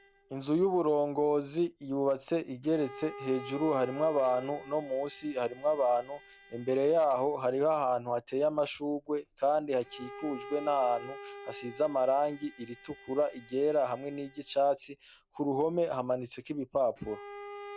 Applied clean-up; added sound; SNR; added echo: none; Bowed string instrument; 18 dB; none.